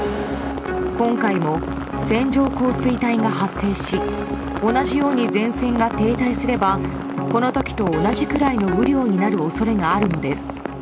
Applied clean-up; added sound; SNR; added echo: none; none; none; none.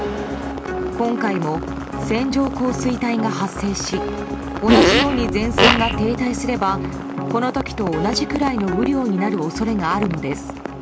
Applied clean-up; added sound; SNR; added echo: none; Fart; -4 dB; none.